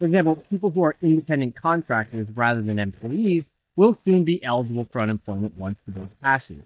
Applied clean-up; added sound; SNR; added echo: neural mask model DeepFilterNet 3.